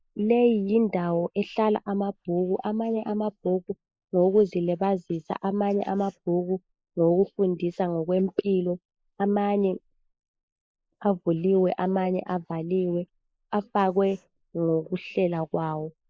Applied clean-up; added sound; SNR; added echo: neural mask model Resemble Enhance denoiser.